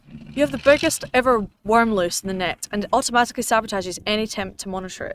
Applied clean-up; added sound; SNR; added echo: neural mask model RNNoise.